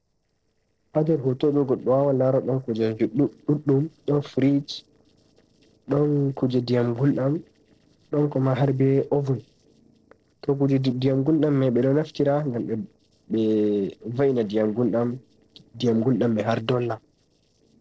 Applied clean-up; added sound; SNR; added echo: neural separator model SepFormer DNS4.